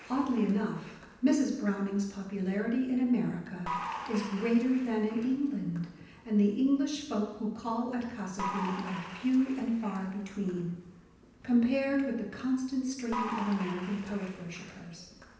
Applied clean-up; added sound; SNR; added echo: none; Applause / Crowd; 13 dB; reverberation time 0.9 s.